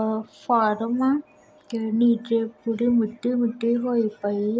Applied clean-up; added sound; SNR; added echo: none; none; none; none.